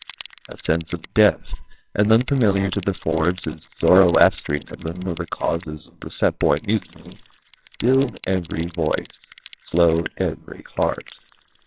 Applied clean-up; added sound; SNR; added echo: neural separator model SepFormer WHAMR!.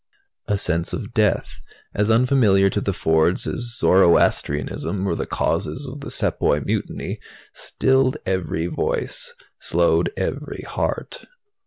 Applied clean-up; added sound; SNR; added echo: none; none; none; none.